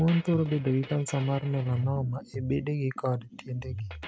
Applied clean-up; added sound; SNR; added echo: neural mask model RNNoise.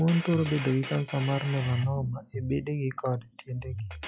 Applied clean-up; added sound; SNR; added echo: classical method log-MMSE.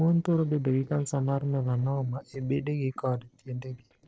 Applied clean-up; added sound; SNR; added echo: neural separator model SepFormer DNS4.